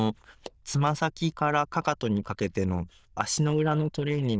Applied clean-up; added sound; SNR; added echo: neural diffusion model UNIVERSE++.